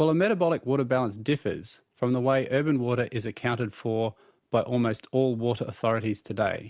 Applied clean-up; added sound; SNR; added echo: none; none; none; none.